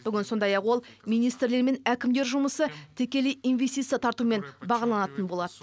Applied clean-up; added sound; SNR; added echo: none; none; none; none.